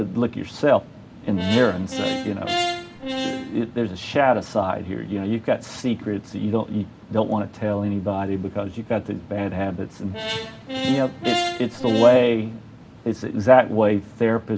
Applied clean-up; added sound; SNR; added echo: none; Brass instrument; 6 dB; none.